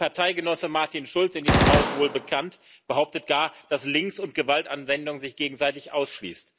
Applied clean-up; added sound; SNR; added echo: none; Gunshot, gunfire; -1 dB; none.